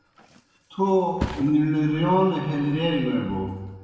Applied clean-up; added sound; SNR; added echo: none; Thump, thud; 15 dB; reverberation time 1.2 s.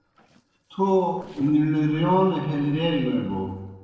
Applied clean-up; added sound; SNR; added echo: neural separator model SepFormer DNS4.